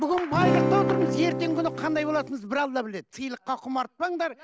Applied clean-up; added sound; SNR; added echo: none; Acoustic guitar / Strum; -1 dB; none.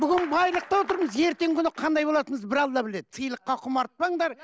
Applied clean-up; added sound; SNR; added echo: none; none; none; none.